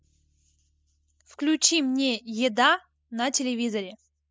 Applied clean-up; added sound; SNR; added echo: classical method spectral subtraction.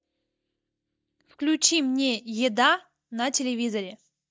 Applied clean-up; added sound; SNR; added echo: neural mask model DeepFilterNet 3.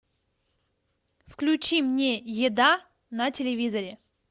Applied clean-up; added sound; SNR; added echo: none; none; none; none.